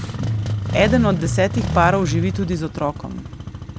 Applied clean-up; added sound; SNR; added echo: none; Engine starting; 3 dB; none.